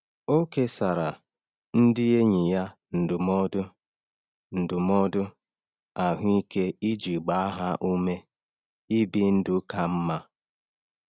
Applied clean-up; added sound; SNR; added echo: none; none; none; none.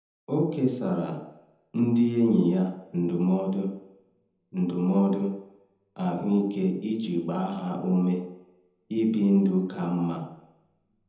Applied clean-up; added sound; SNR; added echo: none; none; none; reverberation time 0.8 s.